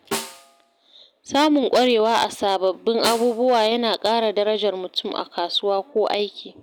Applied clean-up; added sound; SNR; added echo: none; Snare drum; 16 dB; none.